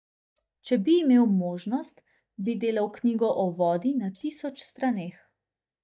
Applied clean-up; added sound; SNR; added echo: neural mask model DeepFilterNet 3.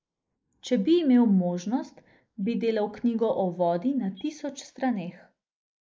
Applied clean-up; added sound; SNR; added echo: neural mask model Resemble Enhance denoiser.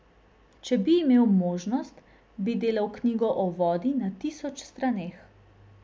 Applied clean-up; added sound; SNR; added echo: none; none; none; none.